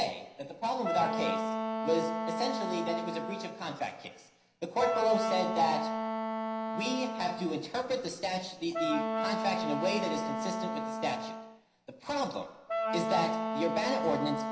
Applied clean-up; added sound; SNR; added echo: none; Wind instrument, woodwind instrument; 1 dB; reverberation time 0.9 s.